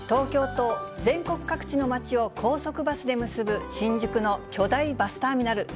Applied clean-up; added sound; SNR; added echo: none; none; none; none.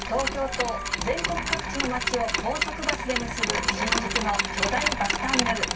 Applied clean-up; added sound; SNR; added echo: none; Mechanisms; -2 dB; reverberation time 0.2 s.